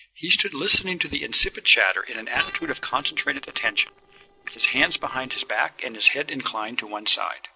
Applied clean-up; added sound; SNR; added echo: neural separator model SepFormer DNS4.